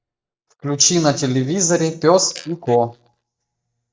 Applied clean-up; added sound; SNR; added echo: neural mask model DeepFilterNet 3.